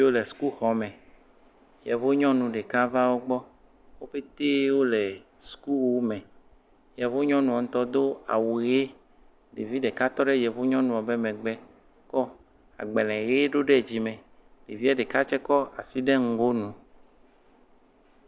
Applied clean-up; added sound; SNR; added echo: none; none; none; none.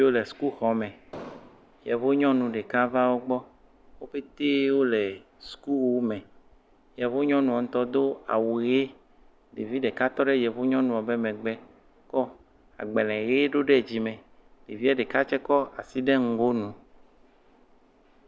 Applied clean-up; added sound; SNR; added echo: none; Explosion; 16 dB; none.